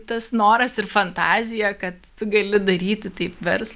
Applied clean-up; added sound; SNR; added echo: none; none; none; none.